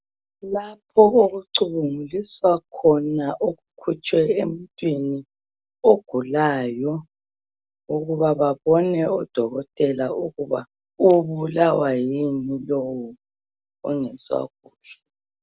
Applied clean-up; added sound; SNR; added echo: none; none; none; none.